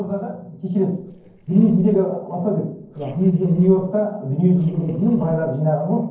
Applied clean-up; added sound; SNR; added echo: neural separator model SepFormer DNS4.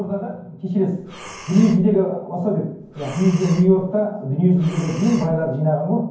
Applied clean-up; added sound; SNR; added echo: none; Breathing; 19 dB; reverberation time 0.9 s.